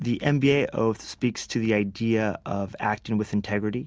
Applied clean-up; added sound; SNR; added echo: none; none; none; none.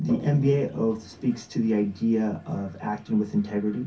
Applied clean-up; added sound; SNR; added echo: none; Toilet flush; 18 dB; reverberation time 0.3 s.